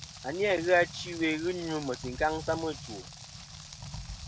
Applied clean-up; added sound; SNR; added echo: none; Rain; 12 dB; none.